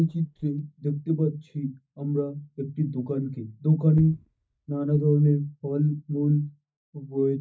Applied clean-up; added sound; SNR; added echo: neural mask model DeepFilterNet 3.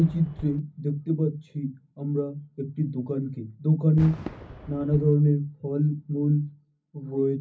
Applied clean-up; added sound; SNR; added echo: none; Fireworks; 19 dB; reverberation time 0.4 s.